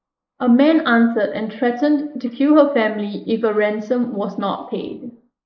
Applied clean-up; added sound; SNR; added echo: neural mask model Resemble Enhance denoiser.